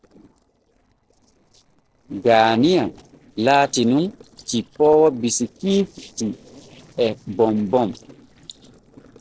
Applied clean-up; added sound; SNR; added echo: neural separator model SepFormer DNS4.